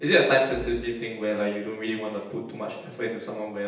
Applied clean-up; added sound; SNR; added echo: none; Musical instrument; 20 dB; reverberation time 0.9 s.